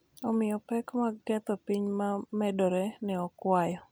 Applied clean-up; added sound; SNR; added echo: none; none; none; none.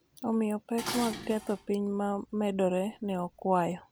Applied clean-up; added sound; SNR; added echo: none; Dishes, pots, and pans; 13 dB; none.